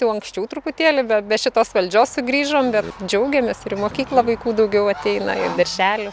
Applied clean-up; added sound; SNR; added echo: none; none; none; none.